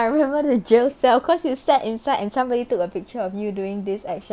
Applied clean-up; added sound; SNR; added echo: none; none; none; none.